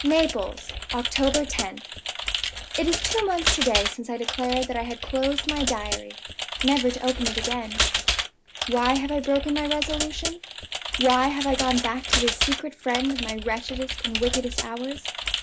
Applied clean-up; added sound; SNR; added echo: none; Computer keyboard; 2 dB; none.